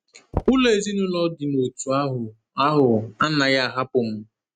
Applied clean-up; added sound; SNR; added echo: neural mask model RNNoise.